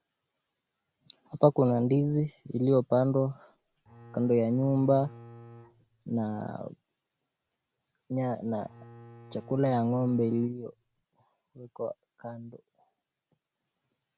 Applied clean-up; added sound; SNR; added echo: none; Bowed string instrument; 20 dB; none.